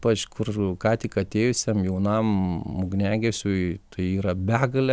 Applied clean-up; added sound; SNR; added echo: none; none; none; none.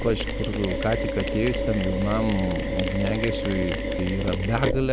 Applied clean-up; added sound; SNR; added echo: none; Mechanisms; 1 dB; none.